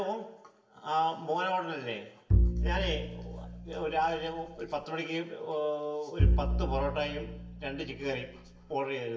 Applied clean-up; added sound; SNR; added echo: none; Bowed string instrument; -3 dB; reverberation time 1.4 s.